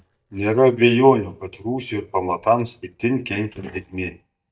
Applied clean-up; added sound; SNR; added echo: neural mask model DeepFilterNet 3.